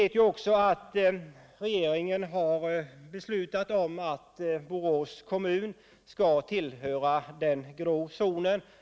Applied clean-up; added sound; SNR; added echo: none; none; none; none.